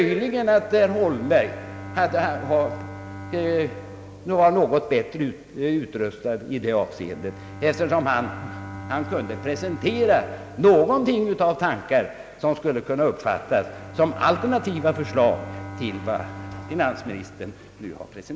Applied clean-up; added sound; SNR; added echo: none; Bowed string instrument; 15 dB; none.